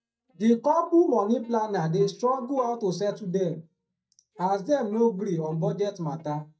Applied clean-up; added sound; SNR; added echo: neural mask model DeepFilterNet 3.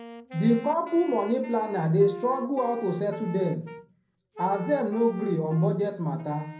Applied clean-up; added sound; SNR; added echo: none; Wind instrument, woodwind instrument; 17 dB; reverberation time 0.5 s.